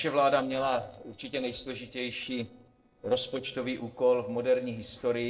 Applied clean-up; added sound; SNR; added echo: neural separator model SepFormer DNS4.